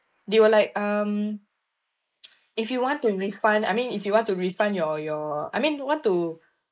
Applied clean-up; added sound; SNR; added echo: neural mask model Resemble Enhance denoiser.